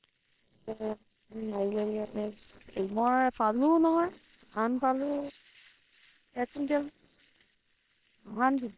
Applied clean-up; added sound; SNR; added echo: neural separator model SepFormer WHAM!.